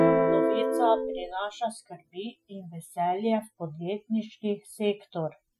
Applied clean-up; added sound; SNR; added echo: classical method Wiener filter.